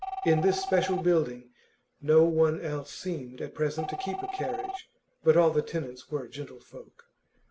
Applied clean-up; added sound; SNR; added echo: none; Telephone; 11 dB; none.